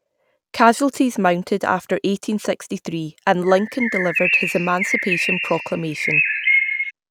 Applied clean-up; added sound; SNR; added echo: none; Bird; 1 dB; none.